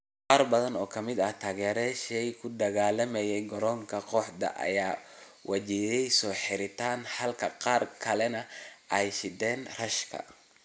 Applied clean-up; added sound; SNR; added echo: none; none; none; none.